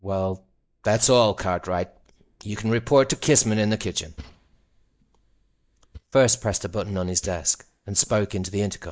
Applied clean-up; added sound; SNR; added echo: neural mask model DeepFilterNet 3.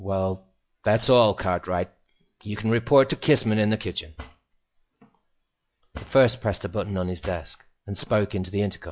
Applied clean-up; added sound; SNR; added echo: classical method log-MMSE.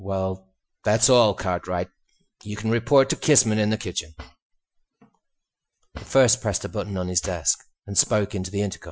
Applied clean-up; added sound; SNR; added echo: classical method Wiener filter.